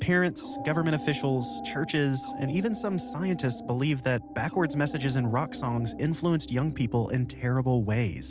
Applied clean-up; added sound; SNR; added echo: none; Dog; 13 dB; none.